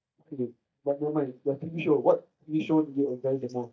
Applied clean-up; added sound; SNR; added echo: neural mask model DeepFilterNet 3.